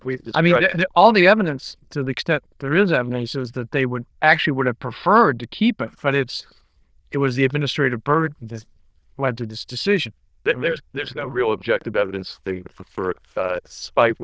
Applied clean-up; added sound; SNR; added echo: neural diffusion model UNIVERSE++.